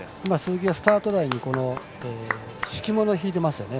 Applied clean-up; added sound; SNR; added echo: none; Clapping; 10 dB; none.